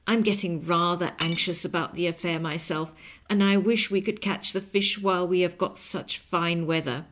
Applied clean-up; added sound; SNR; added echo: none; Cutlery, silverware / Dishes, pots, and pans; 11 dB; none.